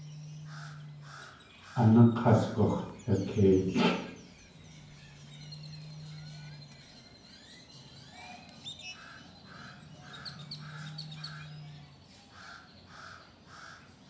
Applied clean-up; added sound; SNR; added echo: none; Crow; 15 dB; reverberation time 0.9 s.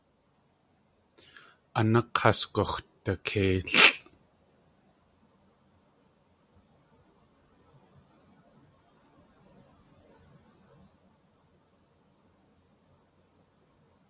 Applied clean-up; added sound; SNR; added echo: none; none; none; none.